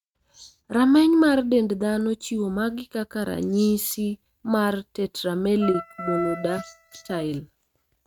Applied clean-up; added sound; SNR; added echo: neural mask model RNNoise.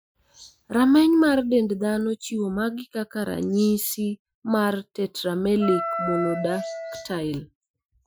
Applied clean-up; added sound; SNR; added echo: classical method Wiener filter.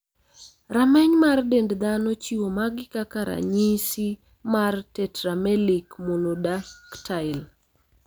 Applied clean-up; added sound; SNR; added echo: none; none; none; none.